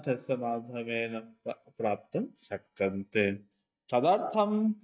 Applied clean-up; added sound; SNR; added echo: neural mask model DeepFilterNet 3.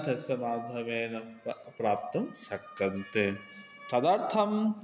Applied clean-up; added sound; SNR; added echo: none; none; none; none.